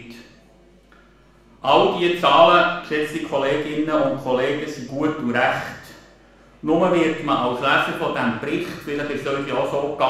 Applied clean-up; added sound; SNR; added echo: none; none; none; reverberation time 0.7 s.